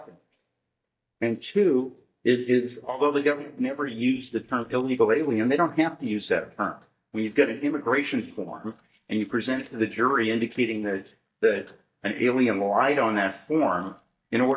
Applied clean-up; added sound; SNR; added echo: neural mask model DeepFilterNet 3.